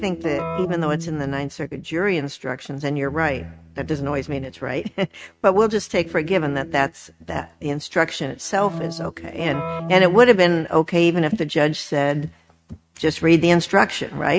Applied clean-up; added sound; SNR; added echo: neural mask model RNNoise.